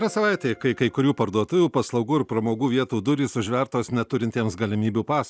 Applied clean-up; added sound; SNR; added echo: none; none; none; none.